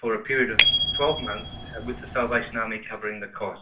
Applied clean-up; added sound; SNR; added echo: none; Bicycle bell; -2 dB; reverberation time 0.3 s.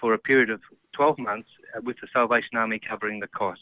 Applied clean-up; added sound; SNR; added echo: none; none; none; none.